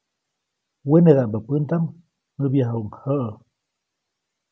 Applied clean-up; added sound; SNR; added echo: none; none; none; none.